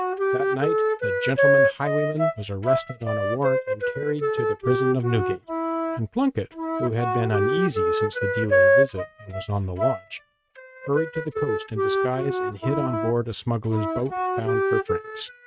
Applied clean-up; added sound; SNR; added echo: neural mask model RNNoise.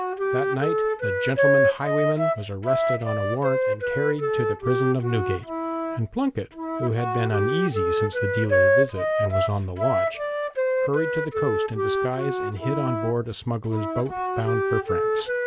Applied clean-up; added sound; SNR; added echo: none; Wind instrument, woodwind instrument; -3 dB; none.